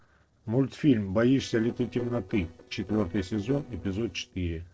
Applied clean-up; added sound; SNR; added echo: neural separator model SepFormer DNS4.